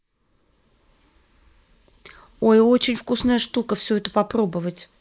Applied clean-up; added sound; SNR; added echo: neural mask model Resemble Enhance denoiser.